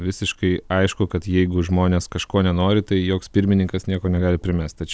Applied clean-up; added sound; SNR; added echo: none; none; none; none.